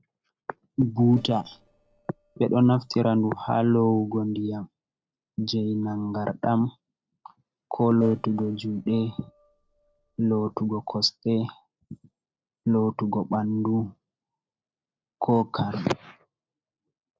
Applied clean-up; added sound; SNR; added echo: neural separator model SepFormer DNS4.